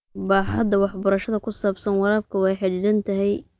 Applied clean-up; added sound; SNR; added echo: none; Car; 17 dB; none.